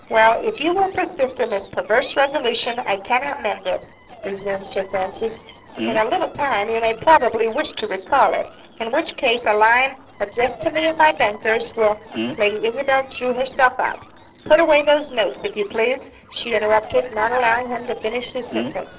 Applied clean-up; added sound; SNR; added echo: neural separator model SepFormer DNS4.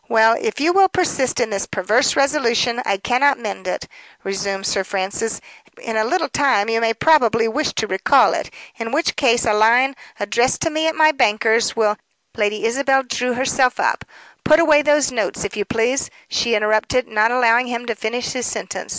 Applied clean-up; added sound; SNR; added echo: none; none; none; none.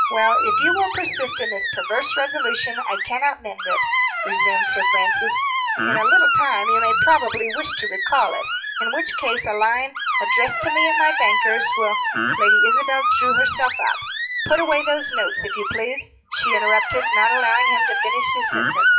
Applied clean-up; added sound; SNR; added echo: classical method WPE with log-MMSE.